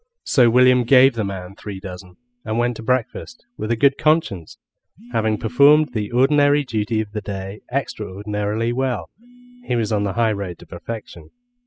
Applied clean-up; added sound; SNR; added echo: classical method spectral subtraction.